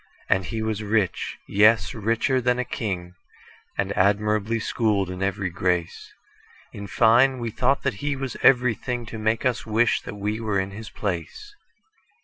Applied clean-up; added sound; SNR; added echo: none; none; none; none.